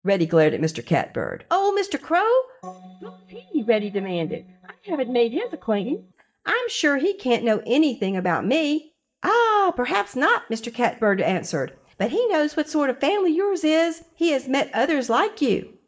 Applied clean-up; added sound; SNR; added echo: neural mask model DeepFilterNet 3.